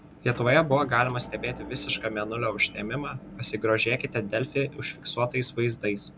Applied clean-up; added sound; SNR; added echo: none; Motor vehicle (road) / Engine; 16 dB; none.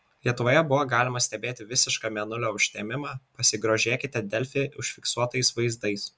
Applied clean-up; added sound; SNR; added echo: none; none; none; none.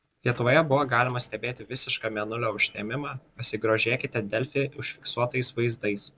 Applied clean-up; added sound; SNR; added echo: neural separator model SepFormer DNS4.